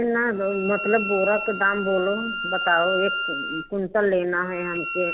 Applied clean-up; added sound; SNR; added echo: none; Bowed string instrument; 6 dB; none.